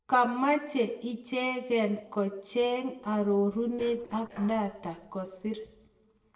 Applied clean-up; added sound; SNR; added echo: neural separator model SepFormer DNS4.